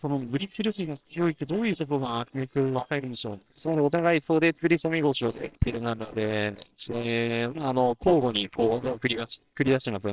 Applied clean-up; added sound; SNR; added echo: neural separator model SepFormer WHAMR!.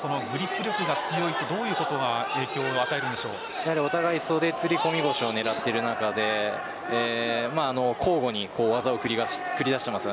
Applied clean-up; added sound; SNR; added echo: none; none; none; none.